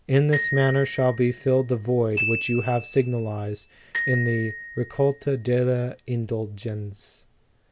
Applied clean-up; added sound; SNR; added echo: none; Glockenspiel + Glockenspiel; 9 dB; none.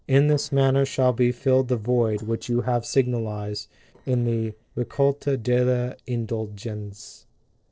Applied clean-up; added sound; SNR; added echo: neural separator model SepFormer DNS4.